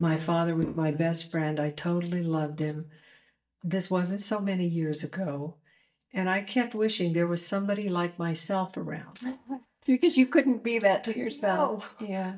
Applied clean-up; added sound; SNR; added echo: neural mask model DeepFilterNet 3.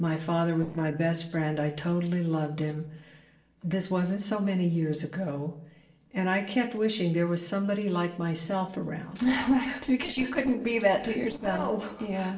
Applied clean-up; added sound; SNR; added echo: neural separator model SepFormer DNS4.